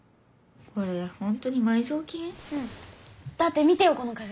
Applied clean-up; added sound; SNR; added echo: none; none; none; none.